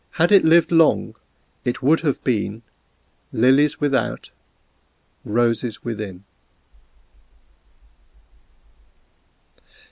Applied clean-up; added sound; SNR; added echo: none; none; none; none.